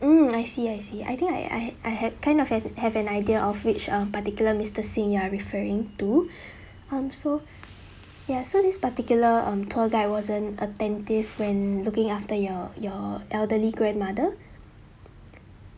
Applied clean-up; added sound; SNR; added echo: none; none; none; none.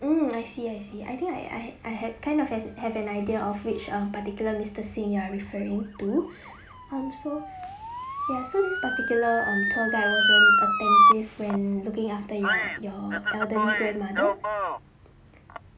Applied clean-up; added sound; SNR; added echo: none; Motor vehicle (road) / Siren; -2 dB; reverberation time 0.4 s.